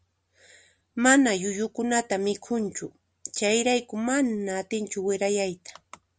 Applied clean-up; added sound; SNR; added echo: none; none; none; none.